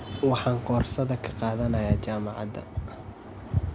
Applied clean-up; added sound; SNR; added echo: none; none; none; none.